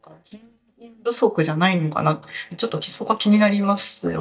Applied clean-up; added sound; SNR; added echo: neural mask model DeepFilterNet 3.